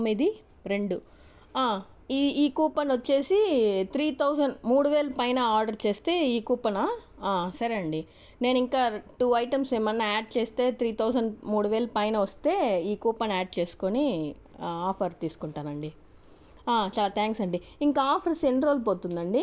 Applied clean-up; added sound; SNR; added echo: none; none; none; none.